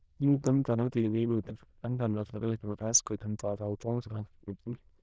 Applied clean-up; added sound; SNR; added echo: neural diffusion model UNIVERSE++.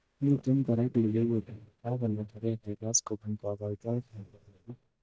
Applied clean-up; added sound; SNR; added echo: neural mask model DeepFilterNet 3.